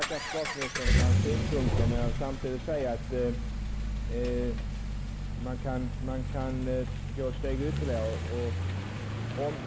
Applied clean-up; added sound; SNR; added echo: none; Accelerating, revving, vroom; -4 dB; none.